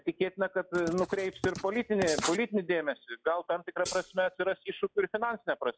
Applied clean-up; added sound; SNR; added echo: classical method log-MMSE.